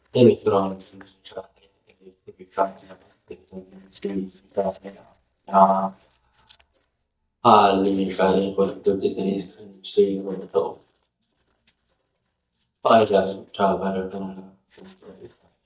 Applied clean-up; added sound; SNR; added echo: neural mask model DeepFilterNet 3.